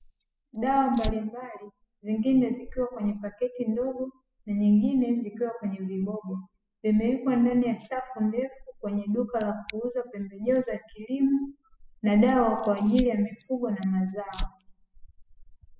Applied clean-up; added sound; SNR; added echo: classical method spectral subtraction.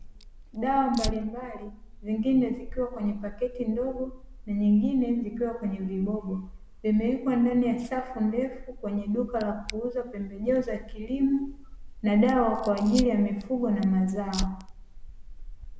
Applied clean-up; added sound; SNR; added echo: none; Fire; 12 dB; none.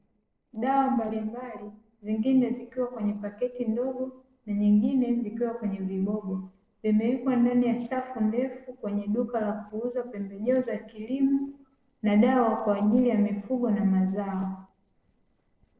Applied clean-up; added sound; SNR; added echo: neural separator model SepFormer DNS4.